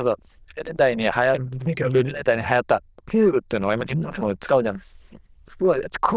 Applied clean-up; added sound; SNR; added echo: neural diffusion model UNIVERSE++.